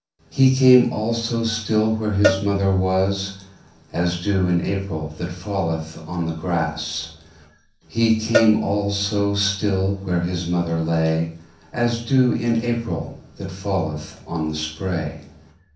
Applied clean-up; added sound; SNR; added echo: none; Cowbell; 8 dB; reverberation time 0.6 s.